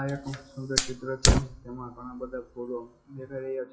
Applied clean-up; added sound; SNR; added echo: classical method WPE with log-MMSE.